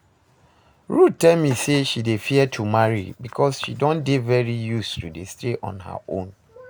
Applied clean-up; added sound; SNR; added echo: none; none; none; none.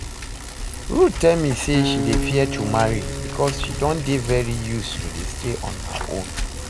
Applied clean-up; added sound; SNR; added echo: none; Bicycle + Acoustic guitar; 4 dB; none.